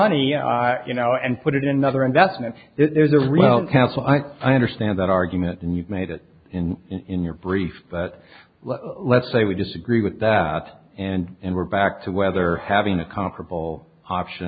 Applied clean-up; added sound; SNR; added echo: none; none; none; none.